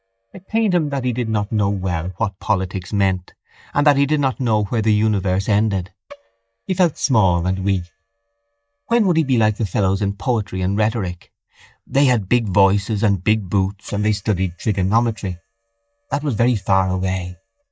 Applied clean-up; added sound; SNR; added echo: neural mask model DeepFilterNet 3.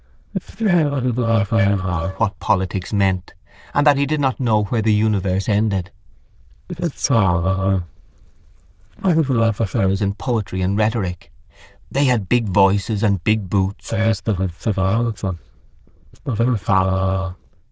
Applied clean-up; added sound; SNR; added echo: neural diffusion model UNIVERSE++.